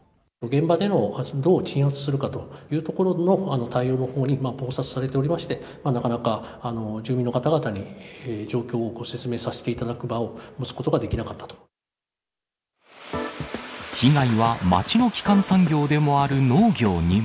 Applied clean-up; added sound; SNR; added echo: none; none; none; none.